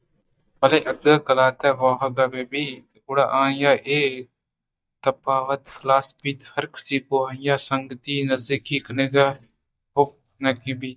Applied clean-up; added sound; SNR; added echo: neural mask model DeepFilterNet 3.